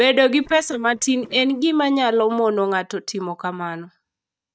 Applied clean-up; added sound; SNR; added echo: neural mask model DeepFilterNet 3.